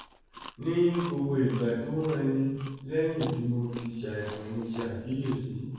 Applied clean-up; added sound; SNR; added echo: none; Chewing, mastication; 16 dB; reverberation time 1.3 s.